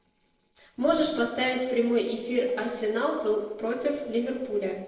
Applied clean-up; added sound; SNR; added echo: neural separator model SepFormer DNS4.